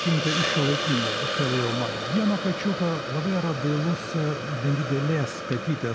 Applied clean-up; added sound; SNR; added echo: none; Hiss; 4 dB; none.